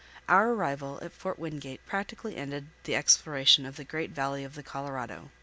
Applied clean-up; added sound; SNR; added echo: none; none; none; none.